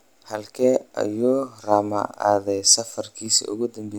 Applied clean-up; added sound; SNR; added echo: none; none; none; none.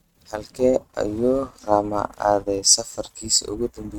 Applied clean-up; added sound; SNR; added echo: neural mask model RNNoise.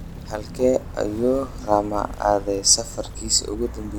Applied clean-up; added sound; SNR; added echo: none; Walk, footsteps; 11 dB; none.